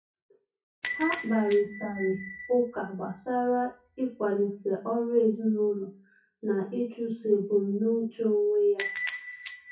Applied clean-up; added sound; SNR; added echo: classical method WPE with log-MMSE.